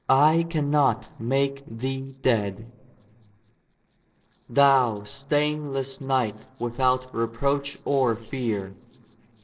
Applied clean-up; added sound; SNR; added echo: neural separator model SepFormer DNS4.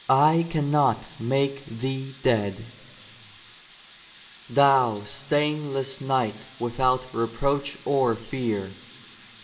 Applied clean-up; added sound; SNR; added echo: none; Sink (filling or washing) / Water tap, faucet; 19 dB; reverberation time 0.8 s.